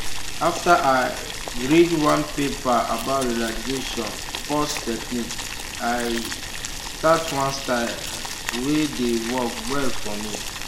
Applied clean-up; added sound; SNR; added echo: none; Boiling; 5 dB; none.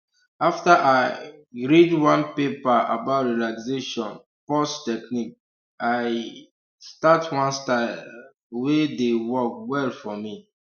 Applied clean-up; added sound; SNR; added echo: none; none; none; none.